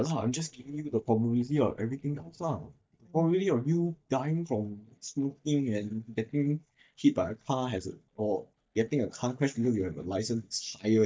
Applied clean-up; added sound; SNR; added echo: neural mask model DeepFilterNet 3.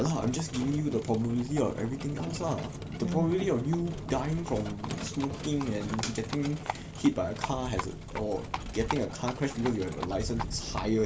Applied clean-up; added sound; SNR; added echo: none; Livestock, farm animals, working animals; 7 dB; none.